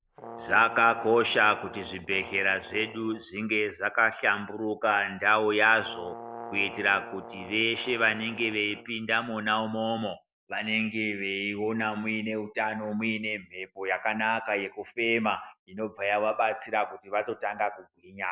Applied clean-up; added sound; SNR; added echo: none; Brass instrument; 15 dB; none.